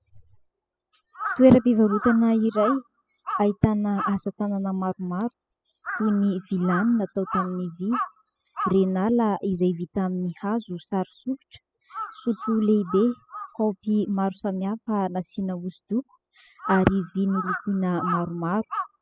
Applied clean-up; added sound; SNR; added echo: classical method spectral subtraction.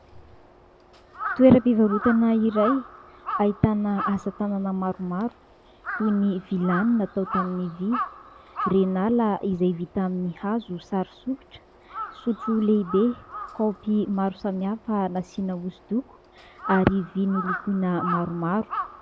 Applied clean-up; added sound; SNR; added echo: none; Crow; 11 dB; none.